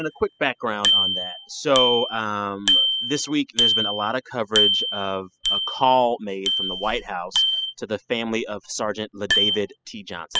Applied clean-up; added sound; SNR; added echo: classical method spectral subtraction.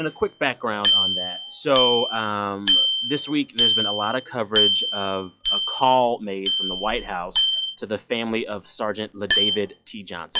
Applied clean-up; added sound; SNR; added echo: classical method log-MMSE.